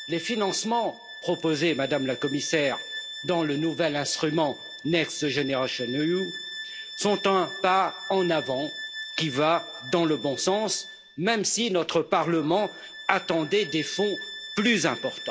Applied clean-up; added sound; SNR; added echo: none; Bowed string instrument; 12 dB; none.